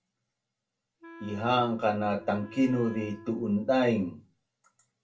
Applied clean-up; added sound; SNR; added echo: none; Wind instrument, woodwind instrument; 18 dB; reverberation time 0.2 s.